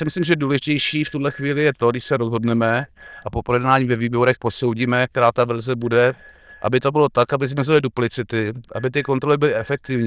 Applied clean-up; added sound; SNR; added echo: neural diffusion model UNIVERSE++.